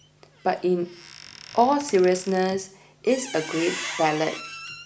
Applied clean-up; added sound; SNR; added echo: none; Squeak; 13 dB; none.